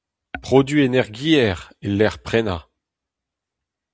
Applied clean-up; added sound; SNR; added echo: none; none; none; none.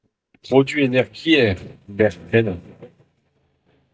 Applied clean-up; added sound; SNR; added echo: neural mask model DeepFilterNet 3.